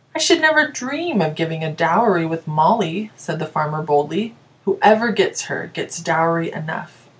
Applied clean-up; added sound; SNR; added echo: none; none; none; none.